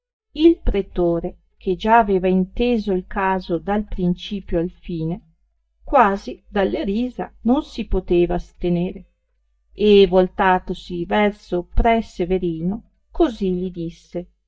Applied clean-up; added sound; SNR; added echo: neural mask model DeepFilterNet 3.